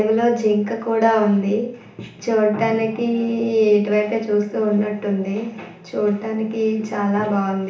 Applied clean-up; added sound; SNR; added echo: none; none; none; reverberation time 0.8 s.